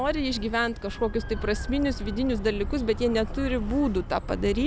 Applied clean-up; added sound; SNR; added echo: none; none; none; none.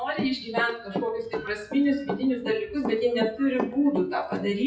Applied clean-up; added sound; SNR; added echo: classical method WPE with log-MMSE.